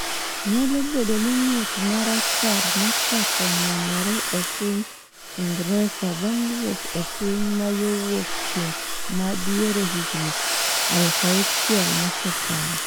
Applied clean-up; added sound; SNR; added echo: none; Domestic sounds, home sounds; 0 dB; none.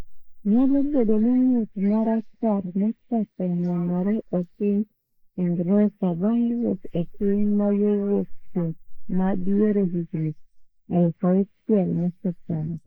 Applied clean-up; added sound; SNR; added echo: neural mask model Resemble Enhance denoiser.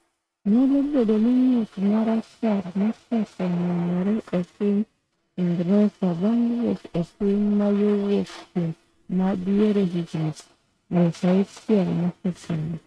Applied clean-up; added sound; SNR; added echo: neural mask model RNNoise.